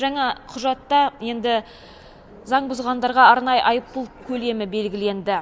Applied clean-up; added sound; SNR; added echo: none; none; none; none.